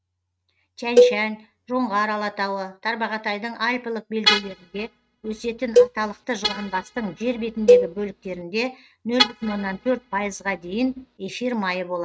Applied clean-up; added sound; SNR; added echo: neural mask model RNNoise.